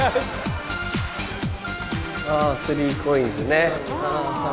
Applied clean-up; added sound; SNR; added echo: none; none; none; none.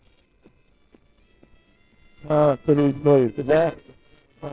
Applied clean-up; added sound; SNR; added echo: neural separator model SepFormer WHAMR!.